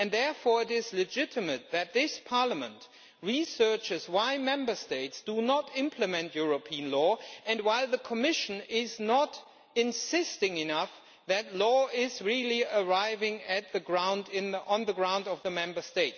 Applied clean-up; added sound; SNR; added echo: none; none; none; none.